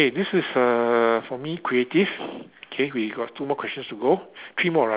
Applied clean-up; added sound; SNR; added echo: none; none; none; none.